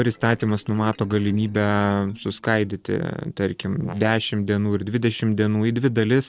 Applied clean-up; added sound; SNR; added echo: neural separator model SepFormer DNS4.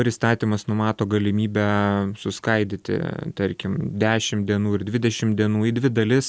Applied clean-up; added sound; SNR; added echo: none; none; none; none.